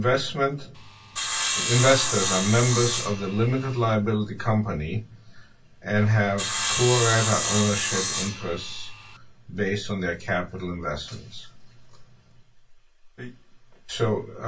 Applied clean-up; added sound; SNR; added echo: none; Sawing; 2 dB; reverberation time 0.2 s.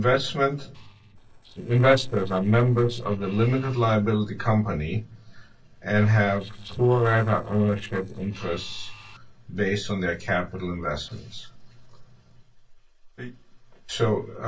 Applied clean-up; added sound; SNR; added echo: neural separator model SepFormer DNS4.